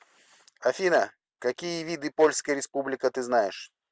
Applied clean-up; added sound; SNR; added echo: none; none; none; none.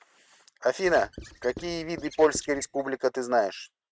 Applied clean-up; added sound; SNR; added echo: neural mask model RNNoise.